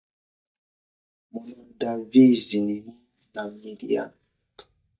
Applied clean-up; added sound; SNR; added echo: neural mask model DeepFilterNet 3.